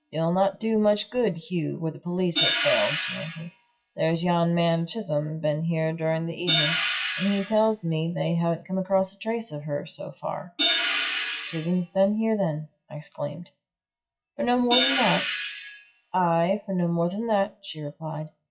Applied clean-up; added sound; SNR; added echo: classical method WPE with log-MMSE.